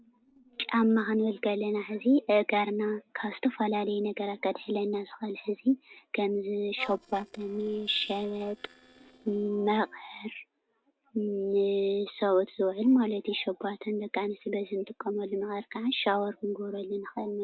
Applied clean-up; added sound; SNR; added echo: neural separator model SepFormer DNS4.